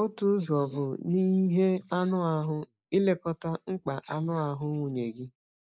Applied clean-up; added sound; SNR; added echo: neural mask model Resemble Enhance denoiser.